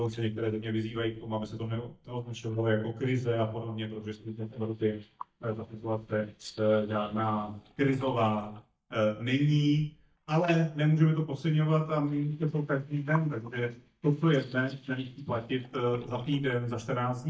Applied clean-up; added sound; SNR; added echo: neural mask model DeepFilterNet 3.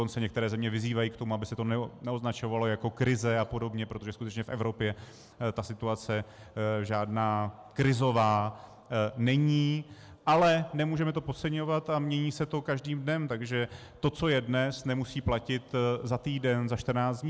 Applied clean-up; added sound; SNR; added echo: none; none; none; none.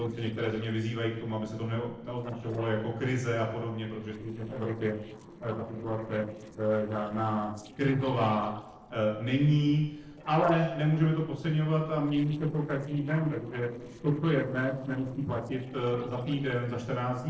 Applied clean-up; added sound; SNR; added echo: neural separator model SepFormer DNS4.